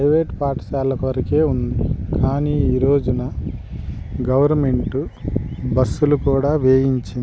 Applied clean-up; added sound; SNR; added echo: none; none; none; none.